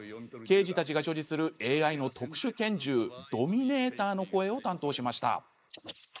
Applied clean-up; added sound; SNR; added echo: neural mask model Resemble Enhance denoiser.